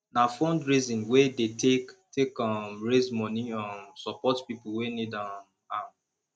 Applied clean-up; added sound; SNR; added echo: none; none; none; none.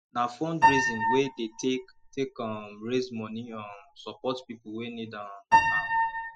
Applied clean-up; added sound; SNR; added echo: classical method spectral subtraction.